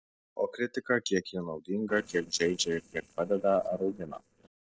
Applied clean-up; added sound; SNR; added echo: neural separator model SepFormer DNS4.